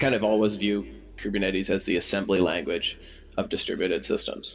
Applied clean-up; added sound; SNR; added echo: none; Vehicle; 19 dB; reverberation time 1.3 s.